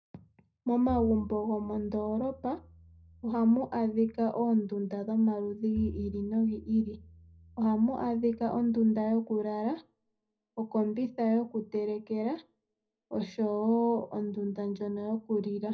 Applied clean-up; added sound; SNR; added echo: none; Bowed string instrument; 17 dB; reverberation time 0.4 s.